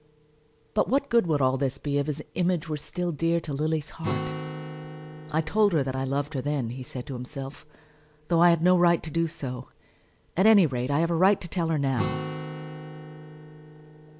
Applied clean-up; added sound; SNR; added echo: none; Acoustic guitar; 13 dB; none.